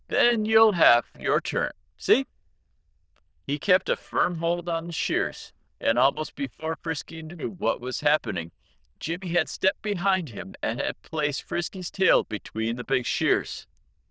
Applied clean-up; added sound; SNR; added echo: neural diffusion model UNIVERSE++.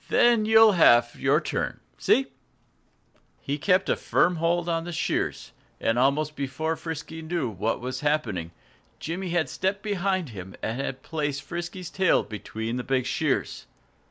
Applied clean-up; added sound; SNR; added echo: none; none; none; none.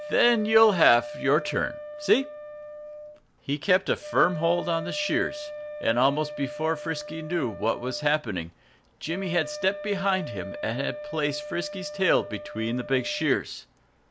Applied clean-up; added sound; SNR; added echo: none; Wind instrument, woodwind instrument; 12 dB; none.